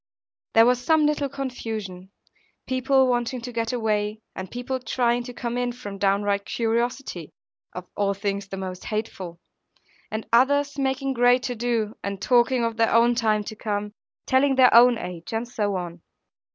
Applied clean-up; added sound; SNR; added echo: none; none; none; none.